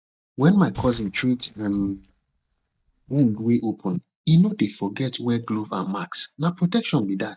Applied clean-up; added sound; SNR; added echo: neural mask model DeepFilterNet 3.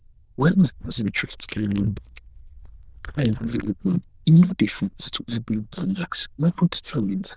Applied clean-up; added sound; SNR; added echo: neural diffusion model UNIVERSE++.